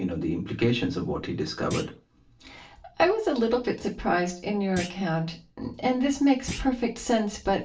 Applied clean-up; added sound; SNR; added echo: none; Thump, thud; 11 dB; reverberation time 0.3 s.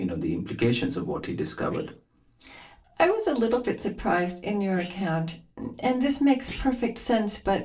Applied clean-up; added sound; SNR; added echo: neural separator model SepFormer DNS4.